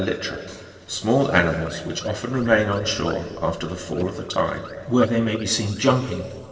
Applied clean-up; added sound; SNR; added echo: neural separator model SepFormer DNS4.